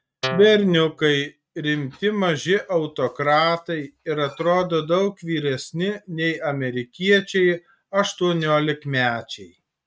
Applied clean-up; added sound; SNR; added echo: neural mask model RNNoise.